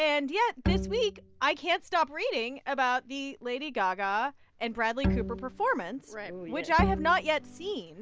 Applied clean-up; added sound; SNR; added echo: none; Bowed string instrument; 3 dB; none.